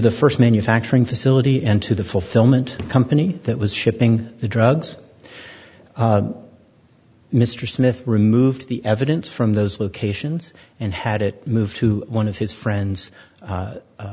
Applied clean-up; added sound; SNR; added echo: none; none; none; none.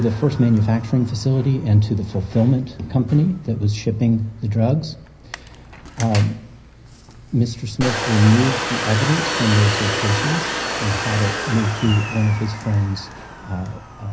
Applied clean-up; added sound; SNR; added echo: none; Domestic sounds, home sounds; 8 dB; reverberation time 0.4 s.